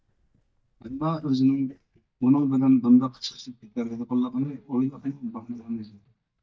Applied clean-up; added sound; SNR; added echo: neural mask model DeepFilterNet 3.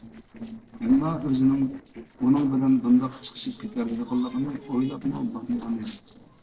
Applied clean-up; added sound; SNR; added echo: neural separator model SepFormer DNS4.